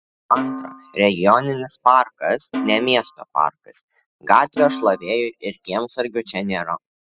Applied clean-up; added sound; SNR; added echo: classical method spectral subtraction.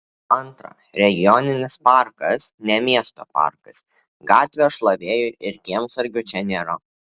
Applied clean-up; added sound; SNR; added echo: none; none; none; none.